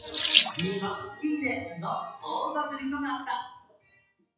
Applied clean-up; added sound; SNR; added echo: classical method WPE with log-MMSE.